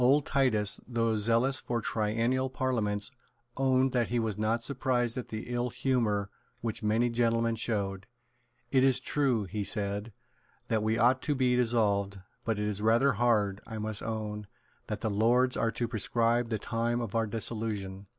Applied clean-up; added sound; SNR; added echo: none; none; none; none.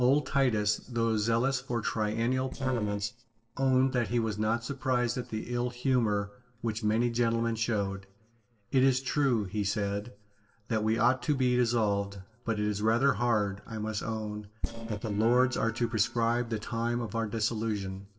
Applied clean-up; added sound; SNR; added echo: neural separator model SepFormer DNS4.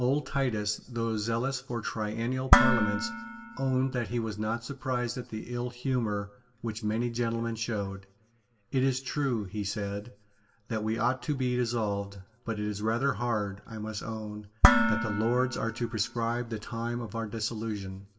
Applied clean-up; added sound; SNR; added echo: none; Dishes, pots, and pans; -1 dB; reverberation time 0.7 s.